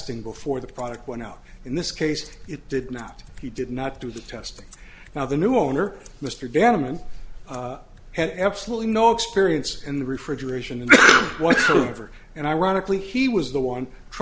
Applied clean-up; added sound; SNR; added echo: none; none; none; none.